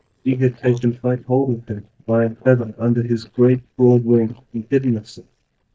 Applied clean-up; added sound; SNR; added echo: neural mask model DeepFilterNet 3.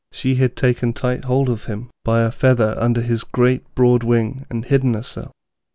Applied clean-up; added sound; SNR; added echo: none; none; none; none.